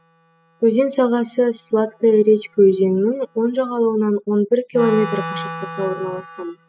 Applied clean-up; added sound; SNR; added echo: classical method spectral subtraction.